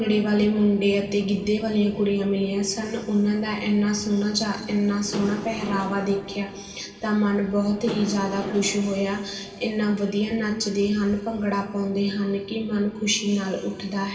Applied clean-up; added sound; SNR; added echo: none; Engine / Mechanisms; 11 dB; reverberation time 2.5 s.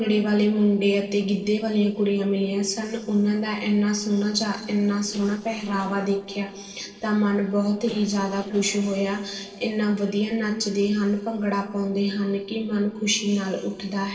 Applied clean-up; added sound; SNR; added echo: neural separator model SepFormer DNS4.